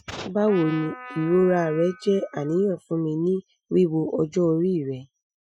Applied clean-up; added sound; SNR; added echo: classical method Wiener filter.